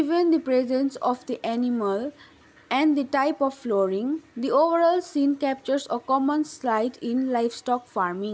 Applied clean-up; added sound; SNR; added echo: none; none; none; none.